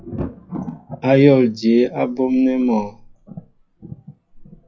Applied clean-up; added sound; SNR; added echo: classical method WPE with log-MMSE.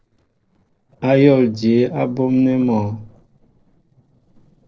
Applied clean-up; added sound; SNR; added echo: neural separator model SepFormer DNS4.